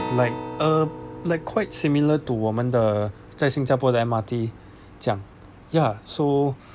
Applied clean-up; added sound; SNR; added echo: none; Acoustic guitar; 15 dB; none.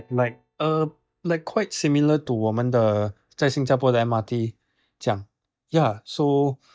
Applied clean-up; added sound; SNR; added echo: neural mask model DeepFilterNet 3.